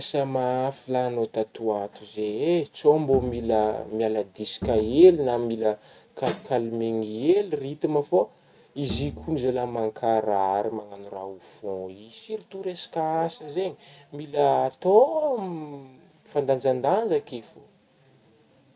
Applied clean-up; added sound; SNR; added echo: none; Bowed string instrument; 14 dB; none.